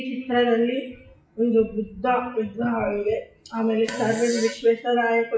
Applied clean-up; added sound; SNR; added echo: classical method WPE with log-MMSE.